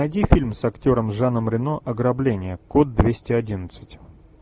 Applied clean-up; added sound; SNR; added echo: none; none; none; none.